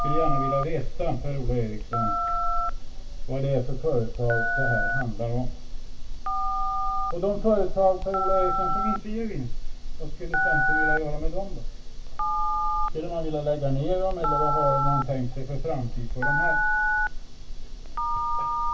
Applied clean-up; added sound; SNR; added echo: none; Telephone; -4 dB; reverberation time 0.2 s.